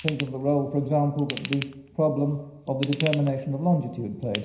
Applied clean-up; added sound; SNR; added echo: none; Ratchet, pawl / Tools; 13 dB; reverberation time 0.9 s.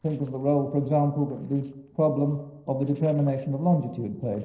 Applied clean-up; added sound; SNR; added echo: neural separator model SepFormer DNS4.